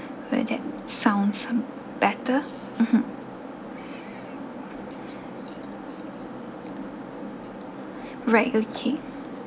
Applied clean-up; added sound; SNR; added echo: none; none; none; none.